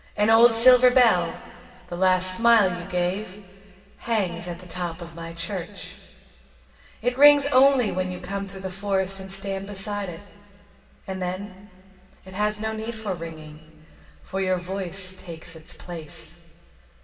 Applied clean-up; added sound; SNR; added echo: none; none; none; reverberation time 1.8 s.